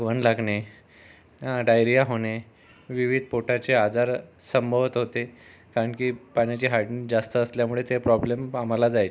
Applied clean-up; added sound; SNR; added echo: none; none; none; none.